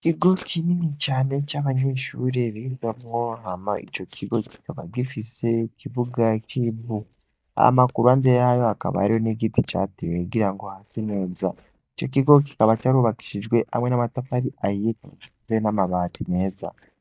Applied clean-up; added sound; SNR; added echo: neural mask model DeepFilterNet 3.